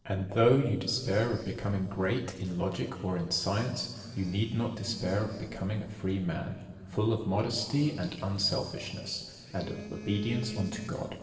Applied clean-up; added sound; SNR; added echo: neural separator model SepFormer DNS4.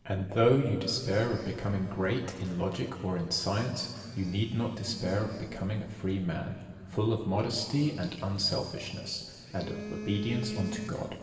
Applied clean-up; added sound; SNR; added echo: none; Telephone; 15 dB; reverberation time 2.4 s.